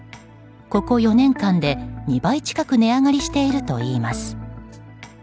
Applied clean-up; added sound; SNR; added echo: none; none; none; none.